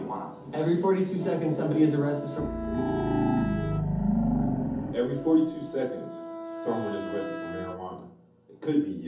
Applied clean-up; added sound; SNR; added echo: none; Wind instrument, woodwind instrument; 12 dB; reverberation time 0.5 s.